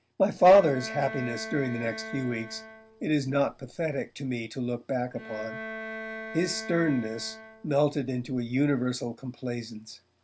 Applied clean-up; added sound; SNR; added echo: none; Bowed string instrument; 13 dB; none.